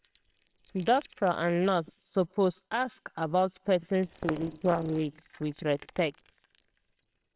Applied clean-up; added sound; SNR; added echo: neural separator model SepFormer WHAMR!.